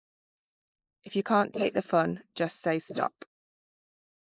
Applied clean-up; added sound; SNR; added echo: neural mask model Resemble Enhance denoiser.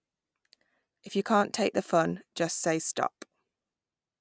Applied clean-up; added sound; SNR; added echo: none; none; none; none.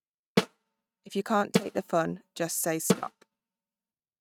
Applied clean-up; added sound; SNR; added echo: neural mask model RNNoise.